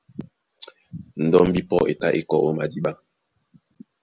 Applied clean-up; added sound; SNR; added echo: none; none; none; none.